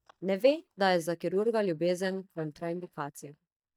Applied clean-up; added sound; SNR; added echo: neural mask model DeepFilterNet 3.